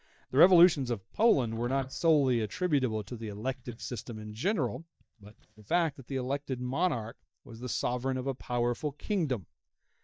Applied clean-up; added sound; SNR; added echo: neural mask model DeepFilterNet 3.